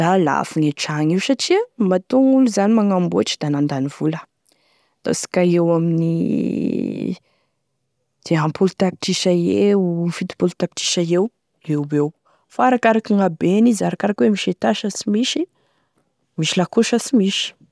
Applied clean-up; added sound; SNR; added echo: none; none; none; none.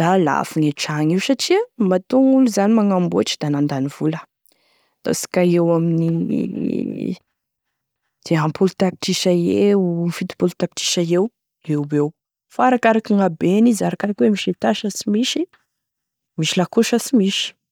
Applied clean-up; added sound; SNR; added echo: neural mask model DeepFilterNet 3.